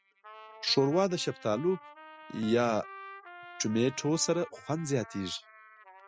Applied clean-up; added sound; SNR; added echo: classical method spectral subtraction.